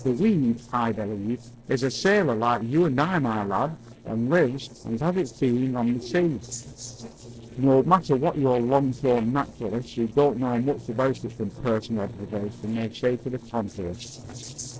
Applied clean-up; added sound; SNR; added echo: neural separator model SepFormer DNS4.